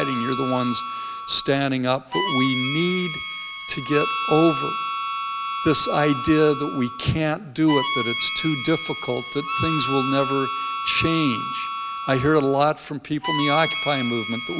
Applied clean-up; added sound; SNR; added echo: none; Harmonica; 5 dB; none.